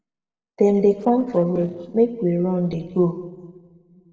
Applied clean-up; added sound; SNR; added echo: neural separator model SepFormer DNS4.